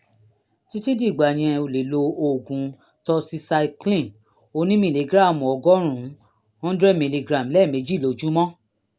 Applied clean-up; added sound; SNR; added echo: none; none; none; none.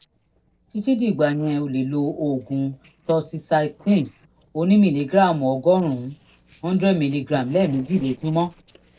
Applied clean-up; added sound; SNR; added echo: neural separator model SepFormer DNS4.